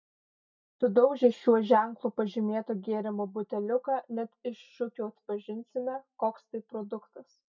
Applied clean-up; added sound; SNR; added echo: neural mask model DeepFilterNet 3.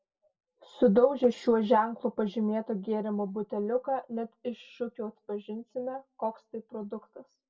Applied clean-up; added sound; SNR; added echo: neural separator model SepFormer DNS4.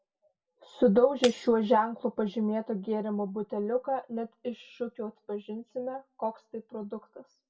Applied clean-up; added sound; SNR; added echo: none; Shatter; 16 dB; reverberation time 0.2 s.